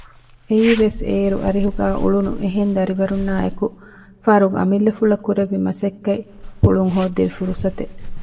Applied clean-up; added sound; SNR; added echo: none; Zipper (clothing); 11 dB; reverberation time 1.0 s.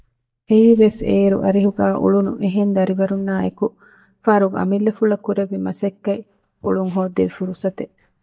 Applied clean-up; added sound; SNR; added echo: neural mask model DeepFilterNet 3.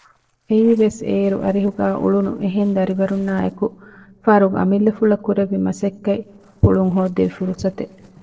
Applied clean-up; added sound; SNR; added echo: neural separator model SepFormer DNS4.